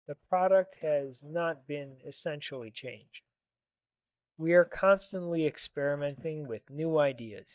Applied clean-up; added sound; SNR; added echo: neural mask model DeepFilterNet 3.